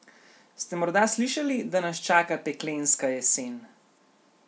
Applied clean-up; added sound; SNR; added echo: none; none; none; none.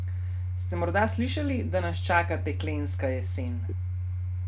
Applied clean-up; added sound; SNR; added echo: none; Domestic sounds, home sounds; 0 dB; none.